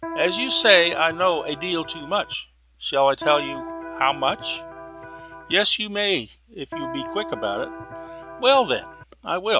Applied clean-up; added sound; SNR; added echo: none; Electric guitar; 11 dB; none.